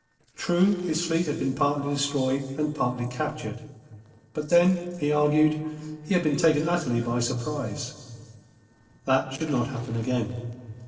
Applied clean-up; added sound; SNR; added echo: neural separator model SepFormer DNS4.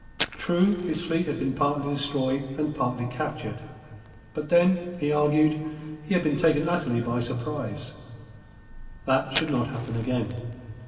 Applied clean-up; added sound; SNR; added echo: none; Fire; 13 dB; reverberation time 2.3 s.